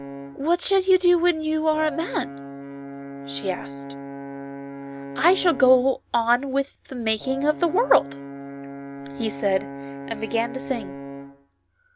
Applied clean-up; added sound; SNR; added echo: none; Brass instrument; 12 dB; none.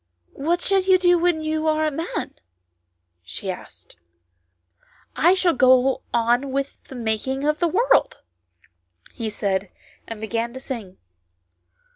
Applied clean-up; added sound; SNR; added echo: none; none; none; none.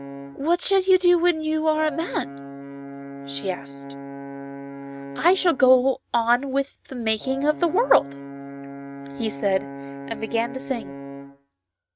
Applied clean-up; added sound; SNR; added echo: neural mask model RNNoise.